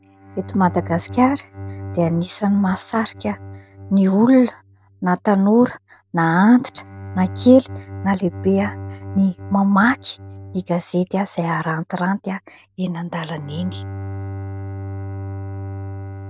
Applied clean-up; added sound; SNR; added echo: neural mask model RNNoise.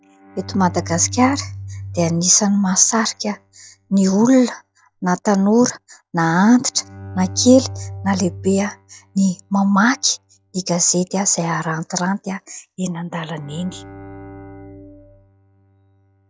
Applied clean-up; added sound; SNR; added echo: classical method log-MMSE.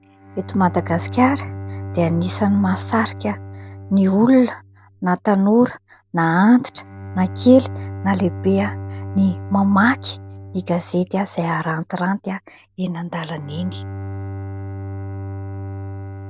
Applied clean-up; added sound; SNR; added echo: none; Bowed string instrument; 12 dB; none.